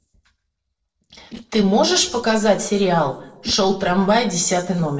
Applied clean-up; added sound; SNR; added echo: neural separator model SepFormer DNS4.